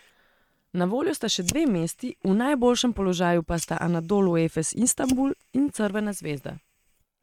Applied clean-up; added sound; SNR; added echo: neural mask model RNNoise.